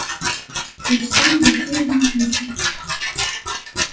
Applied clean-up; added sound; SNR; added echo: classical method WPE with log-MMSE.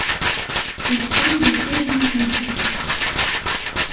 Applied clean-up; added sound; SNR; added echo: none; Rattle; -5 dB; reverberation time 1.1 s.